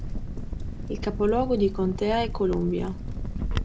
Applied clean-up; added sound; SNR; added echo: none; Crackle; 3 dB; none.